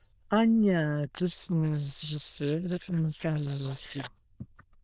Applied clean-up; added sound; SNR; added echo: neural diffusion model UNIVERSE++.